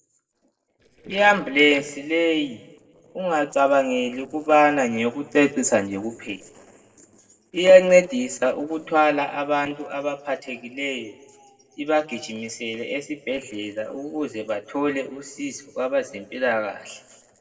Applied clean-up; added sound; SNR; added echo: neural separator model SepFormer DNS4.